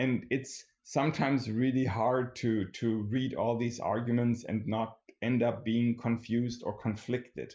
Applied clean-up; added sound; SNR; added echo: none; none; none; none.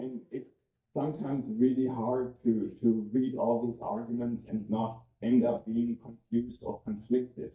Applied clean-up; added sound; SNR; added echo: neural mask model DeepFilterNet 3.